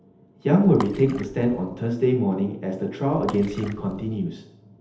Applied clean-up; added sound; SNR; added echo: none; Water / Splash, splatter; 17 dB; reverberation time 0.8 s.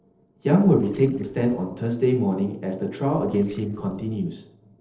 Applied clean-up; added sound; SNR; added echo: neural separator model SepFormer DNS4.